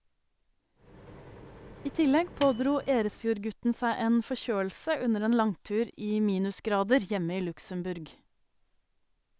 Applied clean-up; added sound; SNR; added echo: none; Microwave oven; 16 dB; none.